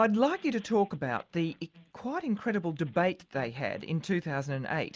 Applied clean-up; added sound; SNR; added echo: none; none; none; none.